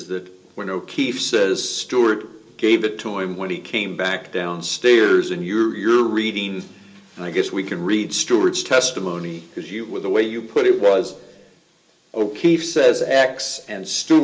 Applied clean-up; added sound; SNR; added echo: none; none; none; reverberation time 0.2 s.